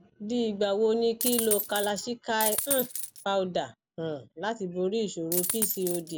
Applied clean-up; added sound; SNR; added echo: none; Coin (dropping); 1 dB; none.